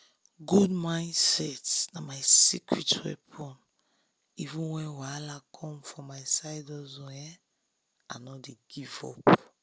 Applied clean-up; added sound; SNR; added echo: none; none; none; none.